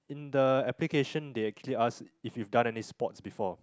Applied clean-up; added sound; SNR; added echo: none; none; none; none.